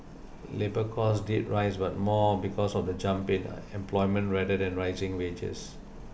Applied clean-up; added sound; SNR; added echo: none; none; none; none.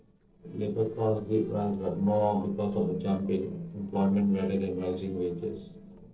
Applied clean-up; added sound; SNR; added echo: neural separator model SepFormer DNS4.